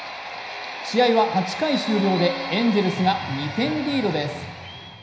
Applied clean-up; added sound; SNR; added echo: none; Acoustic guitar; 19 dB; reverberation time 0.9 s.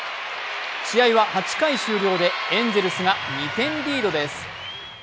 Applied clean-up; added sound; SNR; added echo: none; none; none; none.